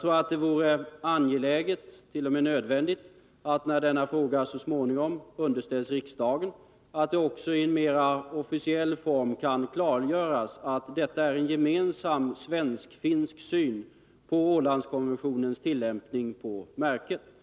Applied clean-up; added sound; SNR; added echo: none; none; none; none.